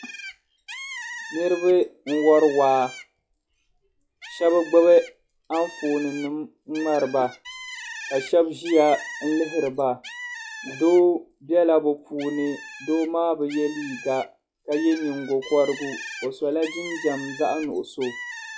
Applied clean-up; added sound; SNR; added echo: classical method log-MMSE.